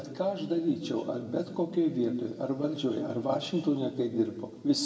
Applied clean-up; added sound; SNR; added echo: none; none; none; reverberation time 1.1 s.